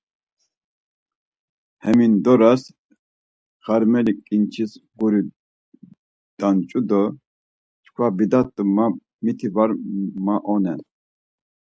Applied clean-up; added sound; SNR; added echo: none; none; none; none.